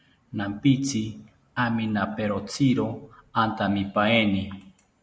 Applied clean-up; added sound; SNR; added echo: none; none; none; none.